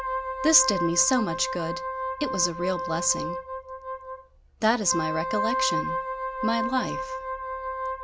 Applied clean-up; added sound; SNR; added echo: none; Wind instrument, woodwind instrument; 3 dB; none.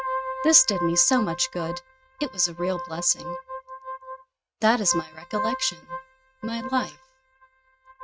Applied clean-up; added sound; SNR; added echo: neural mask model RNNoise.